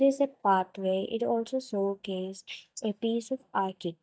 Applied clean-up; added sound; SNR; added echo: neural mask model DeepFilterNet 3.